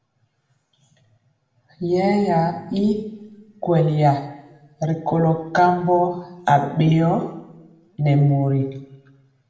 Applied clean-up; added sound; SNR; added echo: none; none; none; reverberation time 0.8 s.